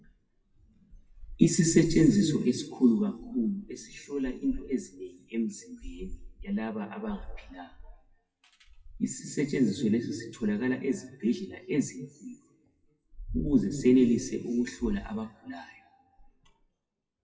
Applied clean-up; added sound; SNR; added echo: classical method WPE with log-MMSE.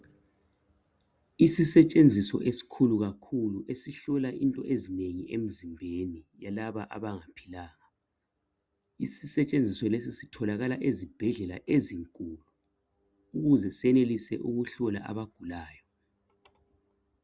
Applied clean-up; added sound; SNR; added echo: none; none; none; none.